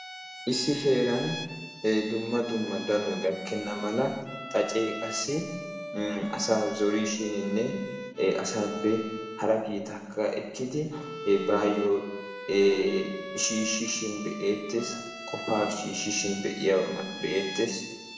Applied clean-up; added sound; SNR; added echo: none; Bowed string instrument; 11 dB; reverberation time 1.1 s.